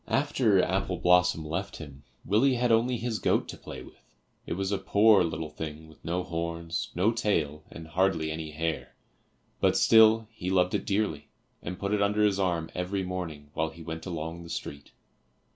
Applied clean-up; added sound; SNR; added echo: none; none; none; none.